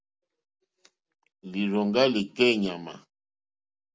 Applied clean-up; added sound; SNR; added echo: none; none; none; none.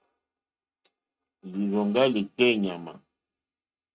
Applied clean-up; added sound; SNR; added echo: neural mask model RNNoise.